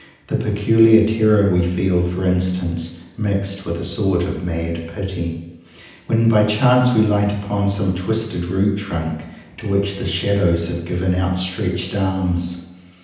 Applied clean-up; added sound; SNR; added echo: none; none; none; reverberation time 0.9 s.